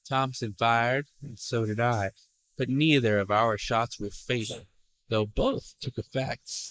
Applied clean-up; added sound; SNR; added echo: neural mask model Resemble Enhance denoiser.